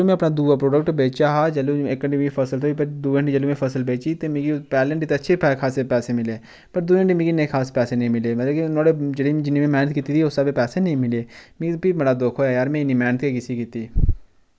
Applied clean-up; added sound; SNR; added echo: none; none; none; none.